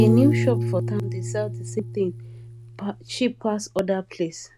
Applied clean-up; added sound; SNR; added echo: none; Piano; 1 dB; none.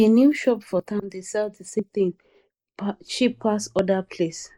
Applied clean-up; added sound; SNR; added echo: neural mask model Resemble Enhance denoiser.